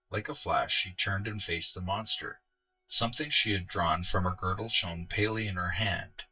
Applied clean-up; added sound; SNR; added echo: neural mask model DeepFilterNet 3.